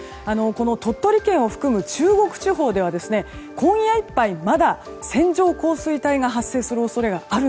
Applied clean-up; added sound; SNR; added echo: none; none; none; none.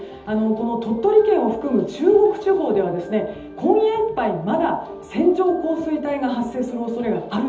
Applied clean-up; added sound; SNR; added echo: none; none; none; reverberation time 1.2 s.